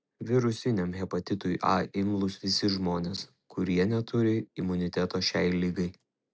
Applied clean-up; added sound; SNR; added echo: none; none; none; none.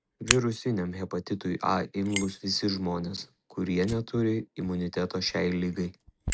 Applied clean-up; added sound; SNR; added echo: none; Fire; 6 dB; none.